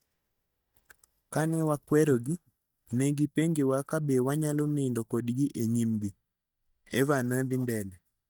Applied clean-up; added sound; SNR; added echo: neural mask model DeepFilterNet 3.